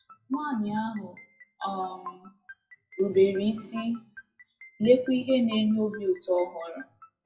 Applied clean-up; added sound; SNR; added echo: classical method WPE with log-MMSE.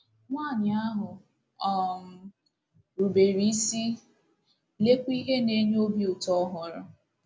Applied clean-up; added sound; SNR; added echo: none; none; none; none.